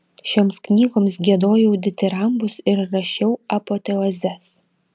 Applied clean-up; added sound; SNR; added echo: none; none; none; none.